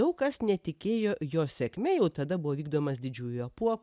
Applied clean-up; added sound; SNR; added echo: none; none; none; none.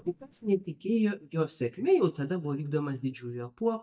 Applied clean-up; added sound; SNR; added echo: neural mask model DeepFilterNet 3.